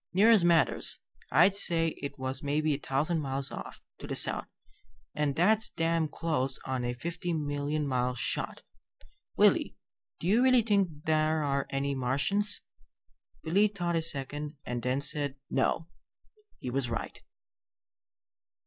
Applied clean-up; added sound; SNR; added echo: none; none; none; none.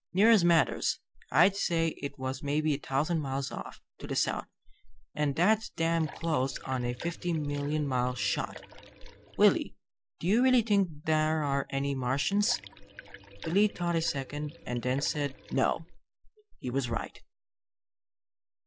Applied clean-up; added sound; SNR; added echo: none; Liquid; 18 dB; none.